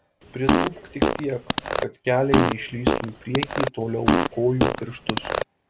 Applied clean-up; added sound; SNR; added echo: none; Fart; -3 dB; none.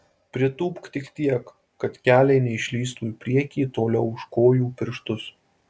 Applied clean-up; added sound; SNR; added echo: none; none; none; none.